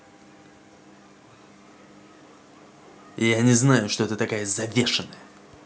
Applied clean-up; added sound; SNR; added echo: none; none; none; none.